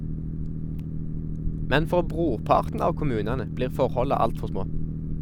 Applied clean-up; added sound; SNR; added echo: none; Boat, Water vehicle; 1 dB; none.